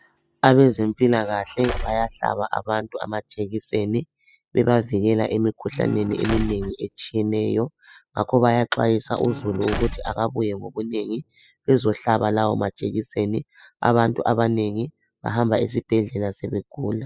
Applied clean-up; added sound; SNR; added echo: classical method spectral subtraction.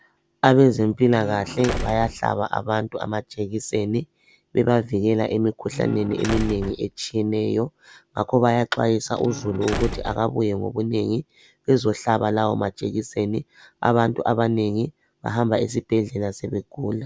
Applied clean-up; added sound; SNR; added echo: none; Slam; 9 dB; none.